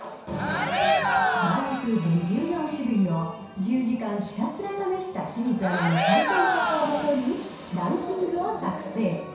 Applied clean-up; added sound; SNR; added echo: none; Cheering; -1 dB; reverberation time 0.7 s.